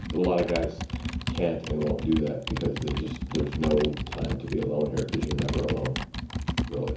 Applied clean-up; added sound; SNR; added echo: none; Computer keyboard; 3 dB; reverberation time 0.7 s.